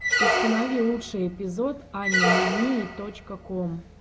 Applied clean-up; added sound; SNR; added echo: none; Squeak; 0 dB; none.